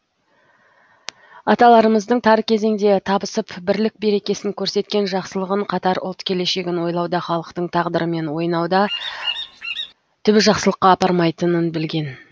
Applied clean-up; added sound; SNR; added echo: none; Bird vocalization, bird call, bird song; 9 dB; none.